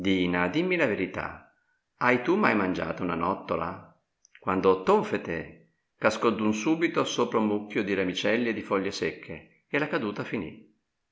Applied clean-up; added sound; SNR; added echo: none; none; none; none.